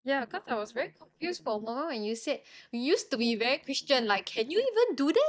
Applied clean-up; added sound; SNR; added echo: neural mask model DeepFilterNet 3.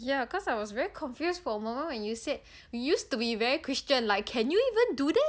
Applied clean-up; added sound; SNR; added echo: none; none; none; none.